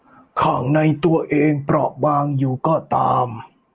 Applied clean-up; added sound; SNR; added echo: none; none; none; none.